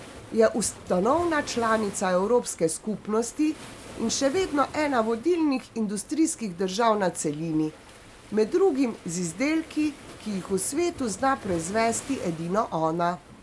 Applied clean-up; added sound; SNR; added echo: none; Waves, surf; 18 dB; none.